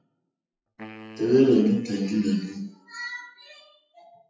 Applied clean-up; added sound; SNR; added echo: classical method WPE with log-MMSE.